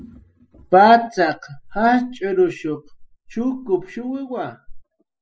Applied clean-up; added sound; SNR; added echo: classical method spectral subtraction.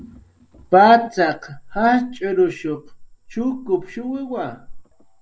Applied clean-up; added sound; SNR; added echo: none; Cricket / Frog; 19 dB; none.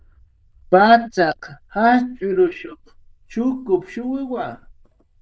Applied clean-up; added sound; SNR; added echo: neural diffusion model UNIVERSE++.